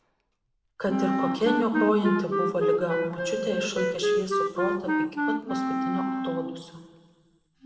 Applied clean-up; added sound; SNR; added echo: none; Wind instrument, woodwind instrument; -1 dB; reverberation time 1.6 s.